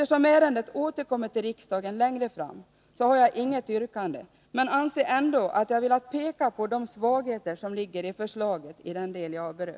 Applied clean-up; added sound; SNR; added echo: none; none; none; none.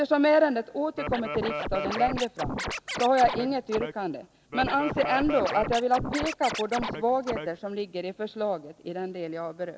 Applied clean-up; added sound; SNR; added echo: none; Scratching (performance technique); 6 dB; none.